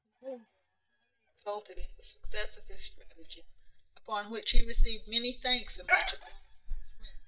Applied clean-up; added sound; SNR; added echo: neural mask model DeepFilterNet 3.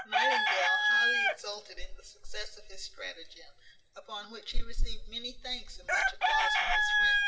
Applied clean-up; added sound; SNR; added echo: none; Chicken, rooster; -4 dB; reverberation time 2.8 s.